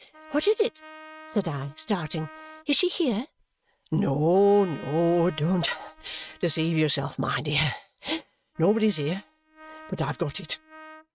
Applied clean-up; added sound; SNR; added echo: neural mask model RNNoise.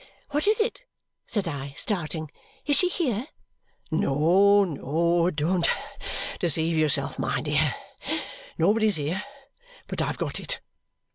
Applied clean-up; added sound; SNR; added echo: none; none; none; none.